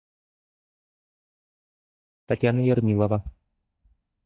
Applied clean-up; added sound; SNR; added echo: neural mask model DeepFilterNet 3.